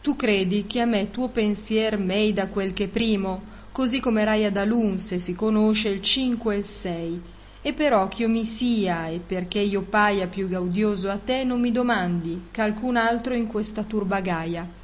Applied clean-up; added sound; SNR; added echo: none; none; none; none.